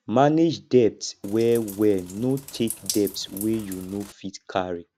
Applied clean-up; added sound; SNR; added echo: none; Bathtub (filling or washing); 15 dB; none.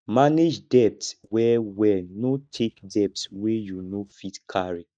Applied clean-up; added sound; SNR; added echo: neural mask model DeepFilterNet 3.